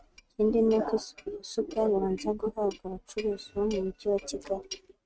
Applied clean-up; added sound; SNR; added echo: neural mask model RNNoise.